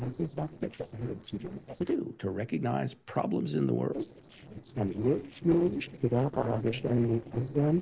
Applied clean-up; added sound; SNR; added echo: neural separator model SepFormer DNS4.